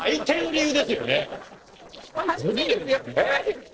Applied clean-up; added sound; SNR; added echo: neural separator model SepFormer DNS4.